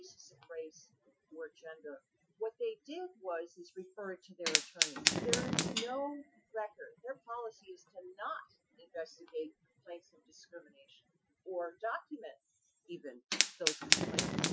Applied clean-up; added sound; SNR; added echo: classical method Wiener filter.